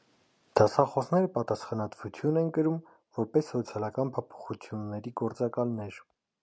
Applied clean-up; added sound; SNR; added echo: none; none; none; none.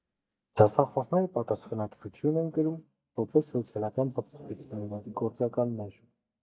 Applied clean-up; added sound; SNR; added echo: neural mask model DeepFilterNet 3.